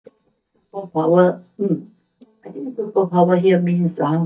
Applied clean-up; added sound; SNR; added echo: neural mask model DeepFilterNet 3.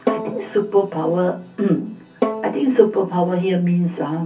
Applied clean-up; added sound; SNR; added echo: none; Bowed string instrument; 10 dB; reverberation time 0.3 s.